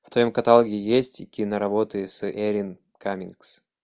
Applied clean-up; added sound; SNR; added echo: none; none; none; none.